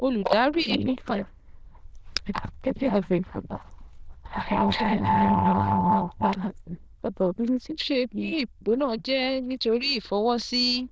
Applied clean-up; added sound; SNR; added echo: neural diffusion model UNIVERSE++.